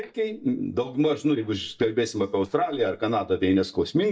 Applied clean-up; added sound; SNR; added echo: neural mask model DeepFilterNet 3.